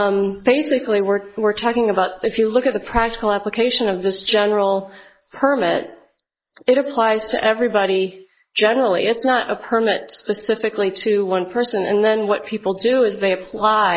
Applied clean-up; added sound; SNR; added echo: neural mask model Resemble Enhance denoiser.